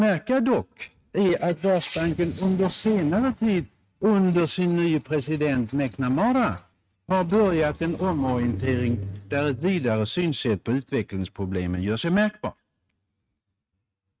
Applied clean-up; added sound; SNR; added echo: neural mask model RNNoise.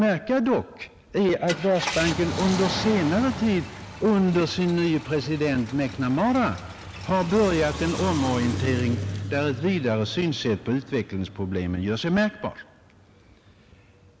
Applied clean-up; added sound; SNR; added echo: none; Car; 10 dB; none.